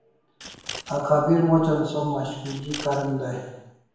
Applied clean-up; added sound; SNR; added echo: none; Scissors; 14 dB; reverberation time 0.9 s.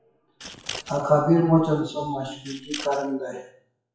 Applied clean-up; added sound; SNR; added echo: classical method WPE with log-MMSE.